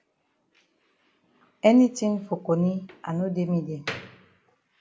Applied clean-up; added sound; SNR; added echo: none; Slam; 19 dB; none.